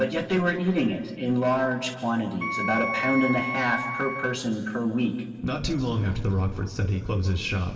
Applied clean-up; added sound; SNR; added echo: none; Wind instrument, woodwind instrument; 5 dB; reverberation time 2.3 s.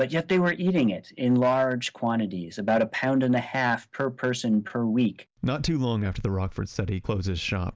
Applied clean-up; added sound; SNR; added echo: none; none; none; none.